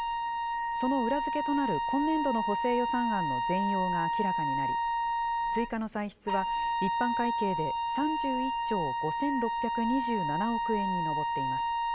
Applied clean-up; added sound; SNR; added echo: none; Wind instrument, woodwind instrument; -3 dB; none.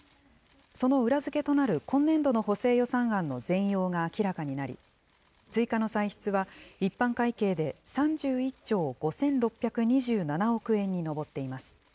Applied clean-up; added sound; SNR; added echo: none; none; none; none.